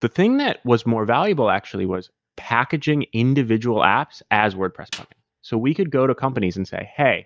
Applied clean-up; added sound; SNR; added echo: neural mask model DeepFilterNet 3.